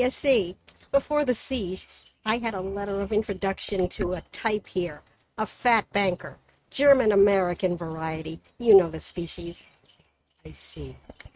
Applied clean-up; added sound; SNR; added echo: neural mask model RNNoise.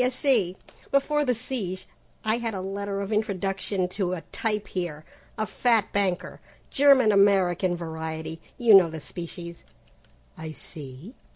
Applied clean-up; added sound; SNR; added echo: none; none; none; none.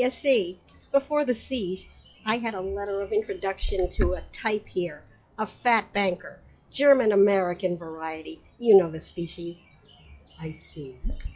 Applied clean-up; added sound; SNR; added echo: classical method log-MMSE.